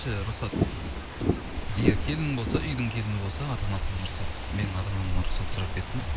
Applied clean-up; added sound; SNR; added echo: none; Fireworks / Ocean + Meow / Purr; -2 dB; none.